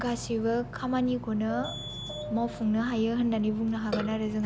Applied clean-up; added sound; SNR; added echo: none; Burping, eructation; 10 dB; none.